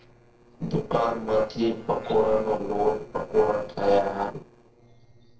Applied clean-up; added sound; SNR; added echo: neural separator model SepFormer DNS4.